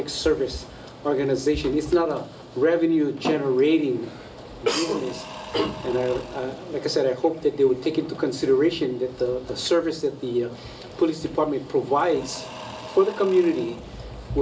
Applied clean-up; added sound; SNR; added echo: none; Engine / Drill / Mechanisms; 20 dB; reverberation time 0.7 s.